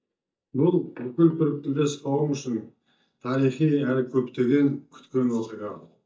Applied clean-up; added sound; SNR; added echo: neural mask model DeepFilterNet 3.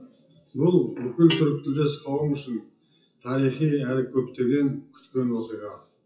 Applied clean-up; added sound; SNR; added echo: classical method WPE with log-MMSE.